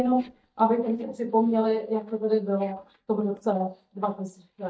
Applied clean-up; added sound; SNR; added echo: neural mask model DeepFilterNet 3.